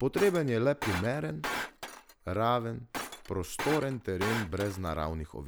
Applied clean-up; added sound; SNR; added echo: none; Shatter; 8 dB; none.